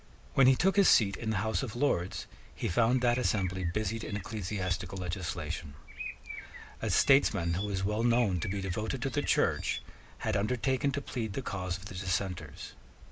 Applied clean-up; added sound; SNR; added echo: none; Bird; 14 dB; none.